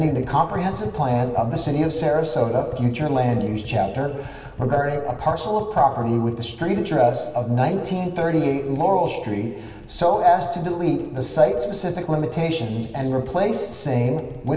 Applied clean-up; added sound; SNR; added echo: none; Tap; 19 dB; reverberation time 2.1 s.